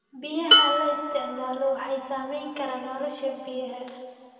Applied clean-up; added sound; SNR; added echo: none; Dishes, pots, and pans; -4 dB; reverberation time 2.2 s.